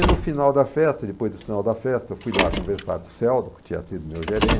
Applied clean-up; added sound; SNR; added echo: none; Car; 4 dB; none.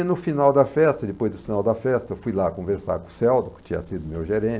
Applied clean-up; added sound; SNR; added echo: none; none; none; none.